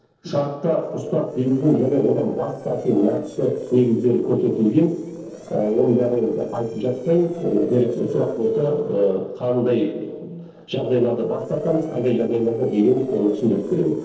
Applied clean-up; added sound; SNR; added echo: neural separator model SepFormer DNS4.